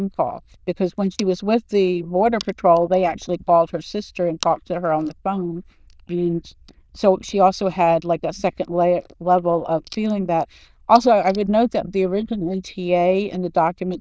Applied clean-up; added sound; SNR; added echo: neural diffusion model UNIVERSE++.